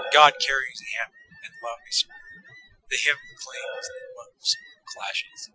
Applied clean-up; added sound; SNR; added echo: classical method Wiener filter.